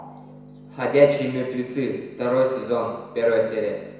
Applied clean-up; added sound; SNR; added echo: none; none; none; reverberation time 1.0 s.